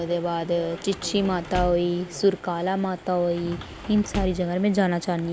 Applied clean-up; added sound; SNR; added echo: none; Sliding door / Slam; 14 dB; none.